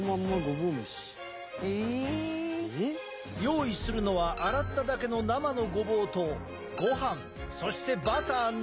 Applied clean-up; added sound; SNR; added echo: none; none; none; none.